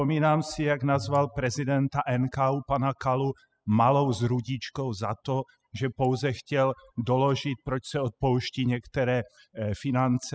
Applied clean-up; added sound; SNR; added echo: classical method spectral subtraction.